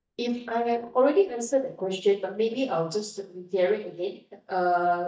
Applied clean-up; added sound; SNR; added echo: neural mask model DeepFilterNet 3.